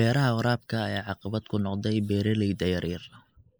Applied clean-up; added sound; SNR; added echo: neural mask model Resemble Enhance denoiser.